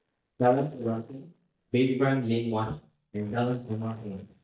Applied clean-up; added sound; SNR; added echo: neural mask model DeepFilterNet 3.